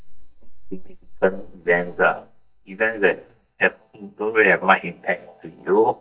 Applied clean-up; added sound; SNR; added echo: neural mask model DeepFilterNet 3.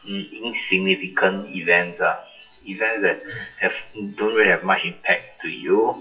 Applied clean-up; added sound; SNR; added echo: classical method WPE with log-MMSE.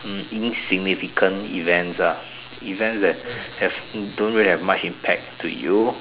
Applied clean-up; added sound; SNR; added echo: none; none; none; none.